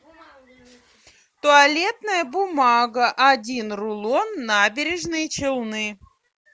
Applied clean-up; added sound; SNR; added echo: none; none; none; none.